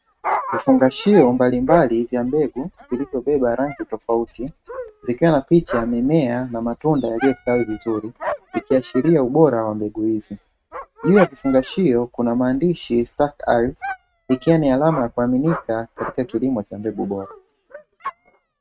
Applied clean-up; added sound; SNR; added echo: neural mask model RNNoise.